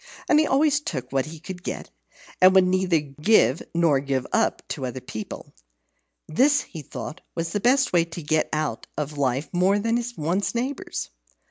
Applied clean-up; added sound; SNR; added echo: none; none; none; none.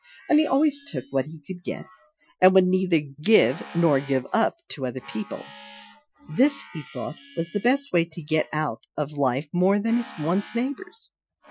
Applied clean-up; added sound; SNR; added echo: classical method Wiener filter.